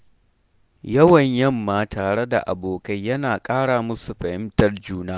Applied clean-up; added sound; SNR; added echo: none; none; none; none.